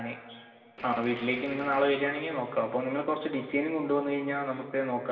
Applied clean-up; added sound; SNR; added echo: none; Gunshot, gunfire; 17 dB; reverberation time 2.7 s.